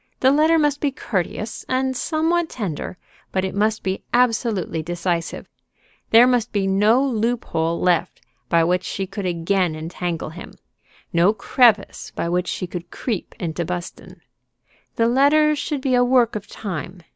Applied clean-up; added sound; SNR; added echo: none; none; none; none.